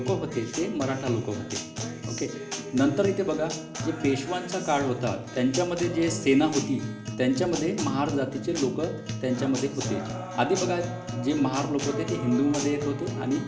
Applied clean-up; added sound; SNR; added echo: none; Acoustic guitar; 7 dB; reverberation time 1.4 s.